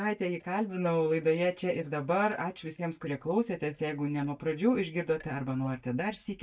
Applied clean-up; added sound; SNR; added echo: neural mask model DeepFilterNet 3.